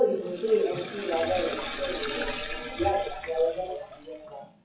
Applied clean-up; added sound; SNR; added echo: classical method WPE with log-MMSE.